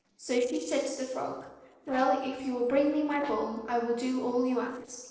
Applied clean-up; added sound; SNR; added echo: neural separator model SepFormer DNS4.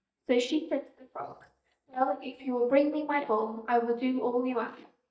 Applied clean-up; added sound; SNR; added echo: neural mask model DeepFilterNet 3.